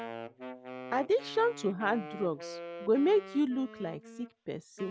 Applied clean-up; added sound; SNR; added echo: none; Wind instrument, woodwind instrument; 13 dB; none.